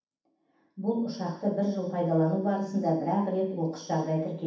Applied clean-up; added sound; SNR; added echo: none; none; none; reverberation time 0.7 s.